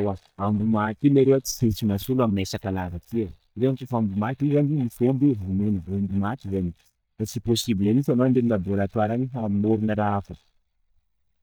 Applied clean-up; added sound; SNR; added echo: neural mask model DeepFilterNet 3.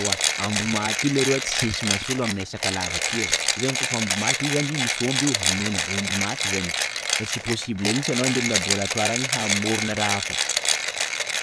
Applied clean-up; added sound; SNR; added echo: none; Mechanisms; -2 dB; none.